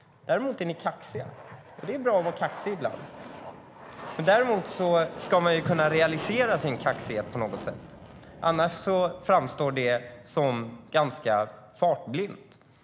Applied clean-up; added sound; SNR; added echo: none; Aircraft; 15 dB; none.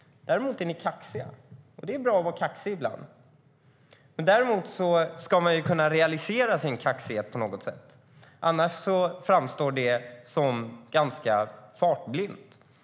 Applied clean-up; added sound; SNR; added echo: none; none; none; none.